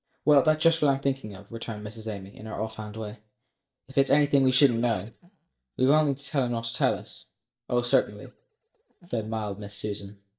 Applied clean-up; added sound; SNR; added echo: neural mask model DeepFilterNet 3.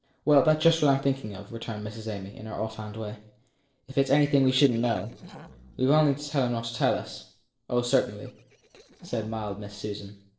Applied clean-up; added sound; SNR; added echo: neural separator model SepFormer DNS4.